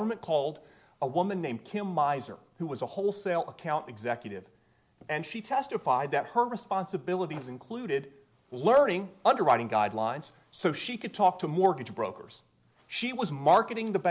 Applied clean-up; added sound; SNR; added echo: none; none; none; none.